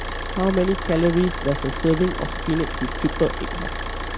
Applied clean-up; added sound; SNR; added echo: none; Idling / Car; 4 dB; none.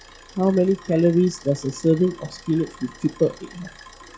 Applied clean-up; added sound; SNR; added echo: classical method log-MMSE.